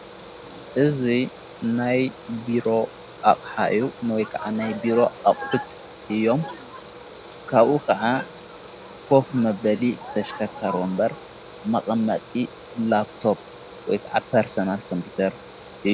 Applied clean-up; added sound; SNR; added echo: none; Mechanical fan; 18 dB; none.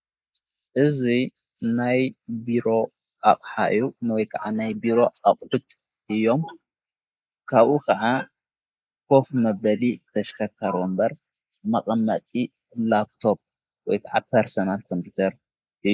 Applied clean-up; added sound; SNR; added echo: neural mask model Resemble Enhance denoiser.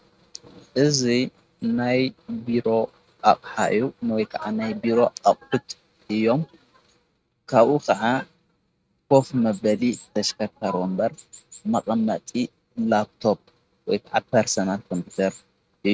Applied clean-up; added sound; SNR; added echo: neural mask model RNNoise.